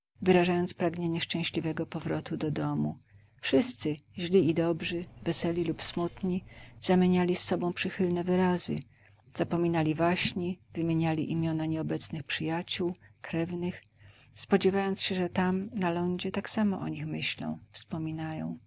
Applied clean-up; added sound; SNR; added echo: none; Cutlery, silverware; 19 dB; none.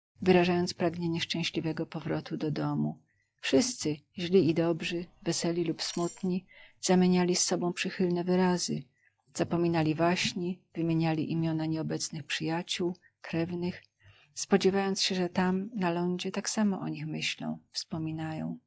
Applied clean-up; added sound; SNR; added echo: classical method log-MMSE.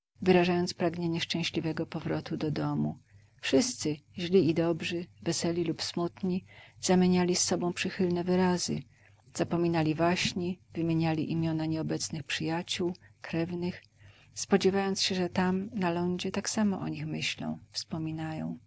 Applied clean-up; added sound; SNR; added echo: none; none; none; none.